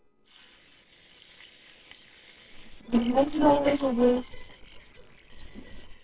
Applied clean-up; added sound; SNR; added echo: neural separator model SepFormer WHAMR!.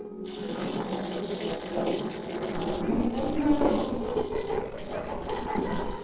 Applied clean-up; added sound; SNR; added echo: neural separator model SepFormer DNS4.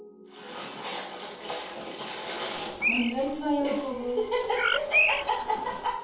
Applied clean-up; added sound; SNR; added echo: none; Bird; 0 dB; reverberation time 0.7 s.